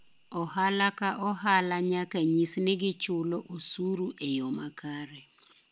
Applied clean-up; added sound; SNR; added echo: none; none; none; none.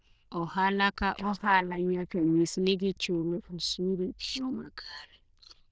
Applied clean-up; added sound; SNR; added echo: neural diffusion model UNIVERSE++.